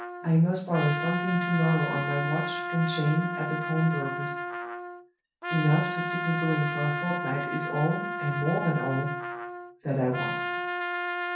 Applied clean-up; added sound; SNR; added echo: none; Trumpet; 4 dB; reverberation time 0.6 s.